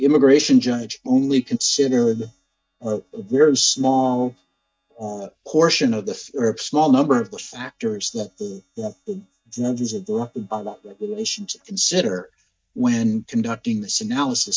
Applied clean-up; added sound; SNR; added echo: neural mask model DeepFilterNet 3.